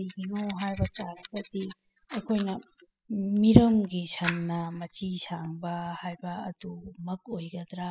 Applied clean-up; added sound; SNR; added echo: classical method spectral subtraction.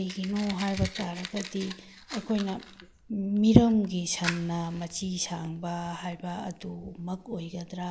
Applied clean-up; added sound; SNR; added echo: none; Fire; 15 dB; none.